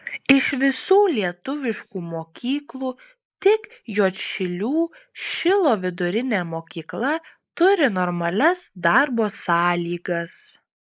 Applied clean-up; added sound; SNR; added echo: neural mask model Resemble Enhance denoiser.